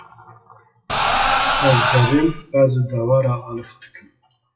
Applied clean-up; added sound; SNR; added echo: classical method WPE with log-MMSE.